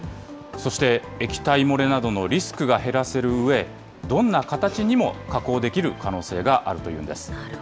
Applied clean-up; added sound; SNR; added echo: none; none; none; none.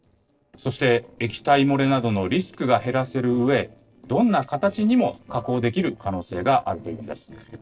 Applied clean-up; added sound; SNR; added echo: neural separator model SepFormer DNS4.